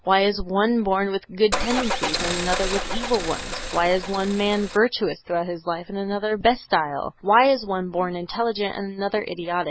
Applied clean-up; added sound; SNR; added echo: none; Car; 4 dB; none.